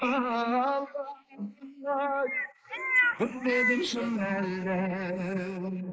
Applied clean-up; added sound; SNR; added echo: neural mask model Resemble Enhance denoiser.